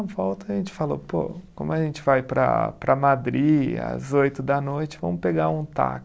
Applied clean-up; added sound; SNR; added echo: none; none; none; none.